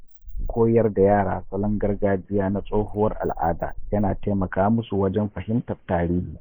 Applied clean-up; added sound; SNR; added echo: neural mask model Resemble Enhance denoiser.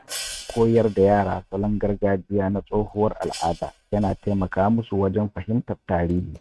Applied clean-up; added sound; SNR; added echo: neural mask model RNNoise.